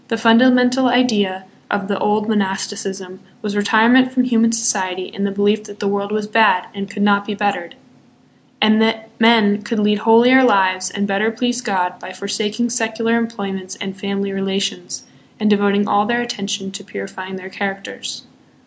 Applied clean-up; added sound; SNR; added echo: none; none; none; none.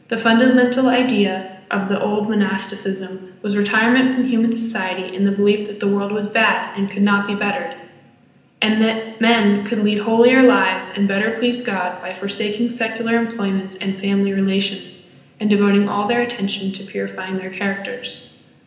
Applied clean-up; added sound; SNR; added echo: none; none; none; reverberation time 0.9 s.